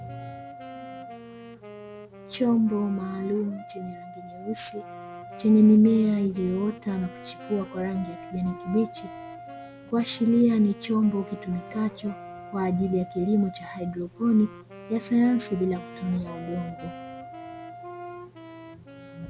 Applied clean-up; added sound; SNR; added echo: none; Brass instrument + Wind instrument, woodwind instrument; 15 dB; none.